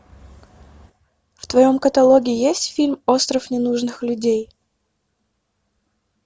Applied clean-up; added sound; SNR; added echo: none; none; none; none.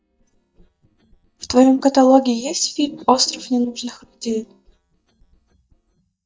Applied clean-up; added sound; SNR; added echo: neural mask model DeepFilterNet 3.